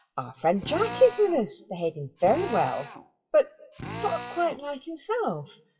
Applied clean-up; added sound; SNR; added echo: classical method WPE with log-MMSE.